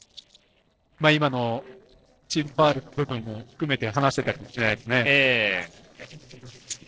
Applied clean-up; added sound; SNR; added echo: neural separator model SepFormer DNS4.